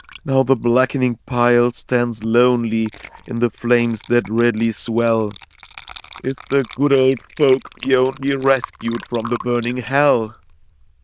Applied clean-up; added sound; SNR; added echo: neural diffusion model UNIVERSE++.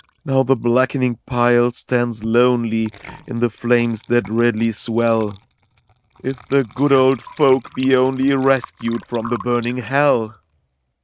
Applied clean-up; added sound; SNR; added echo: neural mask model RNNoise.